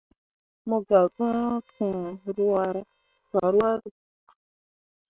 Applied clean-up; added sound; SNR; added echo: neural separator model SepFormer WHAM!.